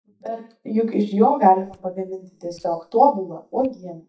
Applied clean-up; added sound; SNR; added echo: neural mask model DeepFilterNet 3.